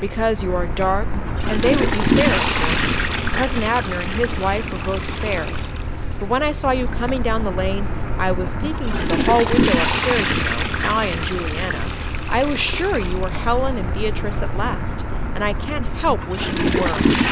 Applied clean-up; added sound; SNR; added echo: none; Toilet flush / Water + Car; -3 dB; none.